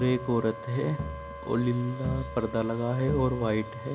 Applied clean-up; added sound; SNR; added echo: none; Crowd + Wind instrument, woodwind instrument; 9 dB; none.